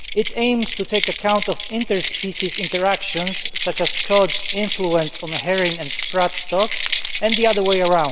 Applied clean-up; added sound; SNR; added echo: none; Keys jangling; 3 dB; none.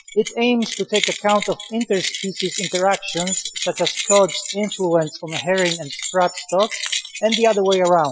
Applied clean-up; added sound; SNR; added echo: classical method Wiener filter.